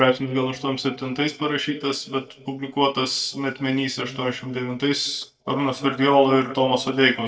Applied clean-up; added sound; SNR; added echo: neural mask model DeepFilterNet 3.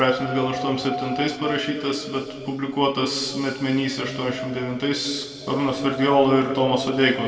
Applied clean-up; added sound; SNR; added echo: none; Wind; 13 dB; reverberation time 1.9 s.